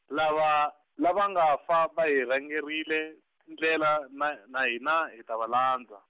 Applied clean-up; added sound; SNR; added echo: none; none; none; none.